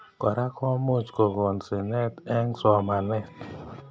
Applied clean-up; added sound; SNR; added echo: none; none; none; none.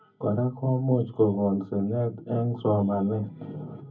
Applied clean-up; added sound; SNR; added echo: none; none; none; reverberation time 0.3 s.